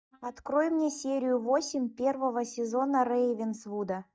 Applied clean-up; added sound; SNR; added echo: neural mask model DeepFilterNet 3.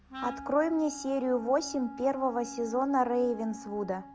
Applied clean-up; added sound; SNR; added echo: none; Wind instrument, woodwind instrument; 14 dB; none.